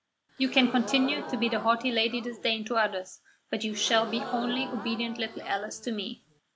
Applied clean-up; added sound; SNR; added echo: none; Crowd / Gasp; 11 dB; none.